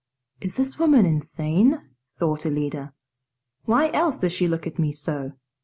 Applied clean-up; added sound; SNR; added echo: none; none; none; none.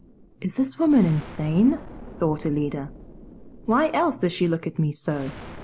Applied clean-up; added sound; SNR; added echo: none; Explosion; 18 dB; none.